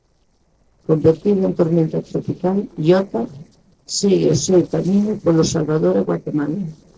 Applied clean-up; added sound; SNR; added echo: neural separator model SepFormer DNS4.